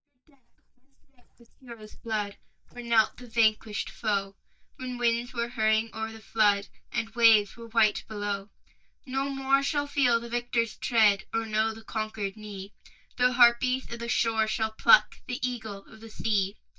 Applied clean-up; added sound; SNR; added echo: neural mask model DeepFilterNet 3.